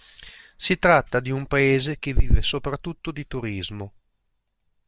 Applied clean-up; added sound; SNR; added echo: none; none; none; none.